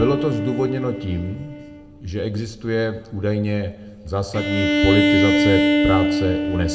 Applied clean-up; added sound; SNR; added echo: none; Bowed string instrument; -1 dB; reverberation time 1.0 s.